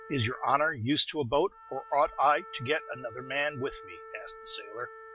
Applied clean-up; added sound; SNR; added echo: none; Wind instrument, woodwind instrument; 17 dB; none.